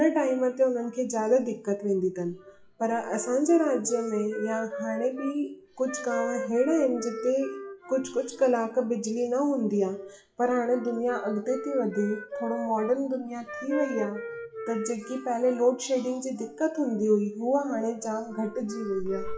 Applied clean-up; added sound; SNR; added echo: classical method WPE with log-MMSE.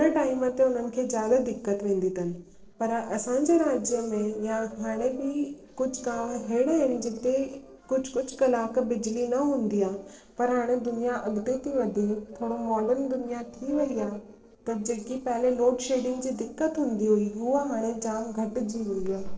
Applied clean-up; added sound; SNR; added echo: neural separator model SepFormer DNS4.